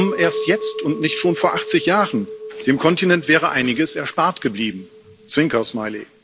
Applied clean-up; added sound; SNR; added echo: none; Chink, clink; 11 dB; none.